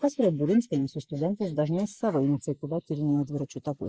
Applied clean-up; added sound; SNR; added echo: neural mask model Resemble Enhance denoiser.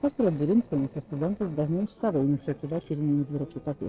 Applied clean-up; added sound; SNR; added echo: neural separator model SepFormer DNS4.